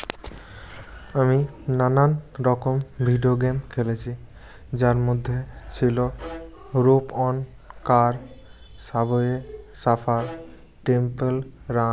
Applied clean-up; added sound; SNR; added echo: none; Bowed string instrument; 19 dB; none.